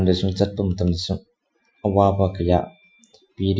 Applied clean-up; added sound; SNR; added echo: classical method Wiener filter.